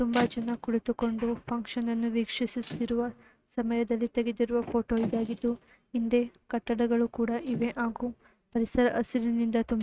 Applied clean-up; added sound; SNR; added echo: neural mask model RNNoise.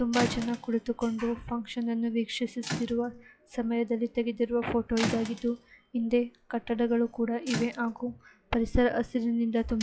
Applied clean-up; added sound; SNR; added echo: classical method log-MMSE.